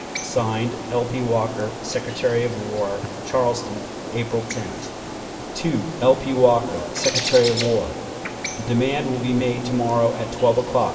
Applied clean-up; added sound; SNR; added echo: none; Bird; 8 dB; reverberation time 2.5 s.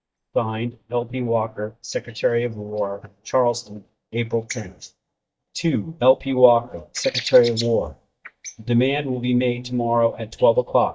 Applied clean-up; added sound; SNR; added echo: neural mask model DeepFilterNet 3.